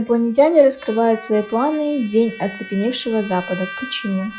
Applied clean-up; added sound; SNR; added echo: classical method log-MMSE.